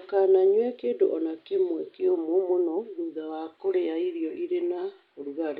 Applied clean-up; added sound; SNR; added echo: neural mask model Resemble Enhance denoiser.